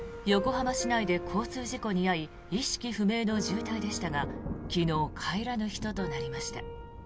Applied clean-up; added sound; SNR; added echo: none; Thunder; 12 dB; none.